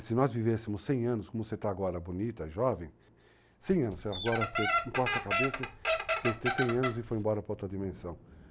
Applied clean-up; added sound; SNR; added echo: none; Squeak; -3 dB; none.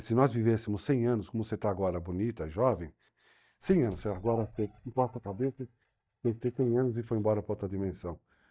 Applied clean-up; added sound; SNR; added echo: neural mask model DeepFilterNet 3.